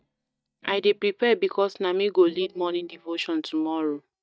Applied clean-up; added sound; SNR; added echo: neural mask model DeepFilterNet 3.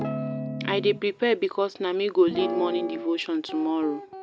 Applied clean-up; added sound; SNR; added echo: none; Guitar; 8 dB; none.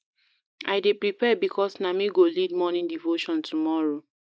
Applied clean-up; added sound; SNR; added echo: neural mask model Resemble Enhance denoiser.